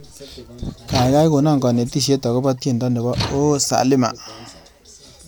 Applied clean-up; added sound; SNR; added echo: none; Slam / Tools; 11 dB; none.